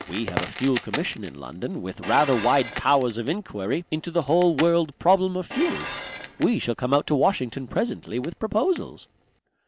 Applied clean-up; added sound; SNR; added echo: none; Dishes, pots, and pans + Crackle; 13 dB; none.